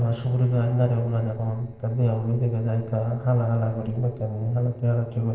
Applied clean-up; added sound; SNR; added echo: neural separator model SepFormer DNS4.